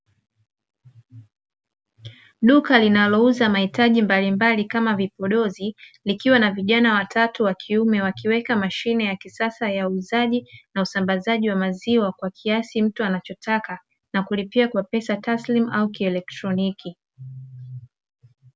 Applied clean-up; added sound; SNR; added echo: none; none; none; none.